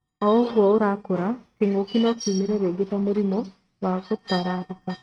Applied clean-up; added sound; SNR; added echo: neural mask model RNNoise.